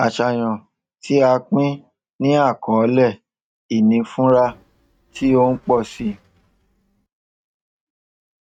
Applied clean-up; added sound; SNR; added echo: neural mask model RNNoise.